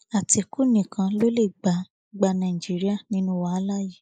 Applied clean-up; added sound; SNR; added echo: neural mask model Resemble Enhance denoiser.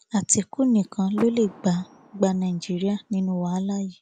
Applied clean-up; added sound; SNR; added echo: none; Door / Car; 19 dB; none.